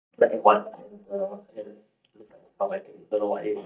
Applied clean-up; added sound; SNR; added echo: neural mask model DeepFilterNet 3.